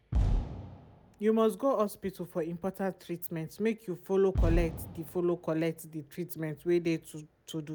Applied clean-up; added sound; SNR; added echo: none; Fireworks; 3 dB; none.